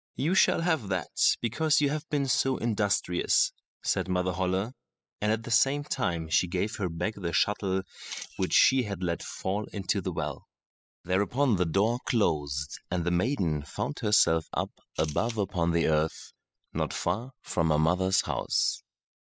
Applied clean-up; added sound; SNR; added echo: classical method spectral subtraction.